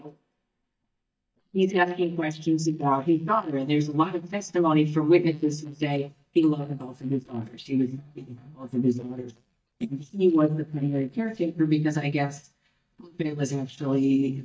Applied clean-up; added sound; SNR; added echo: neural mask model DeepFilterNet 3.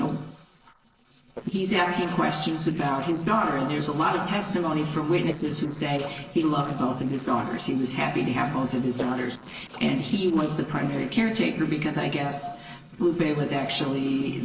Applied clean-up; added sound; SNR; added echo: neural separator model SepFormer DNS4.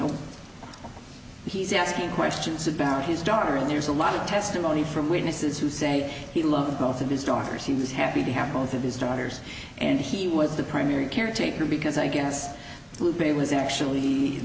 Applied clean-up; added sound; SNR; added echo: none; none; none; none.